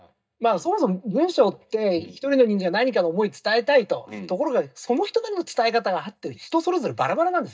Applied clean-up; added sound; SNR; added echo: neural mask model DeepFilterNet 3.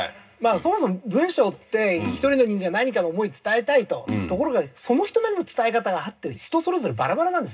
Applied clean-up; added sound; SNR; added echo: none; Snare drum; 12 dB; reverberation time 0.2 s.